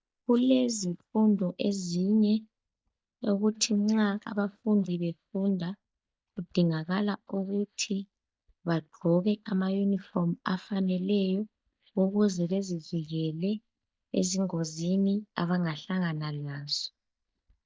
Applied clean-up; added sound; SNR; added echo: neural mask model DeepFilterNet 3.